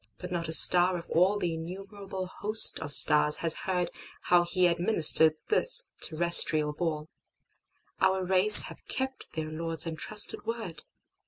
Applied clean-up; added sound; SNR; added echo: none; none; none; none.